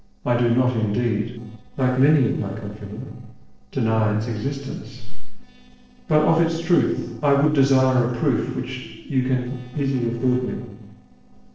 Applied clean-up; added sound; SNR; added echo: neural separator model SepFormer DNS4.